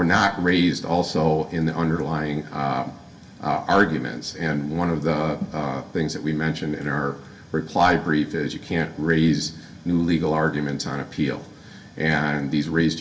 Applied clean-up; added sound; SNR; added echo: none; none; none; reverberation time 0.2 s.